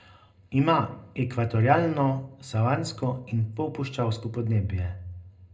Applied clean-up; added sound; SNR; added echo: none; none; none; reverberation time 0.2 s.